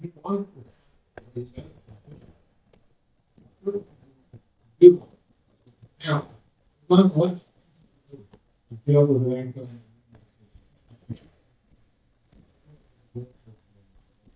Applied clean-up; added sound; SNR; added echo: neural mask model DeepFilterNet 3.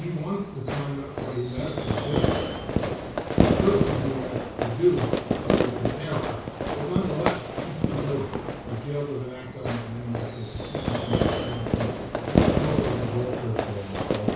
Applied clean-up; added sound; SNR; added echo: none; Fireworks; -3 dB; reverberation time 0.6 s.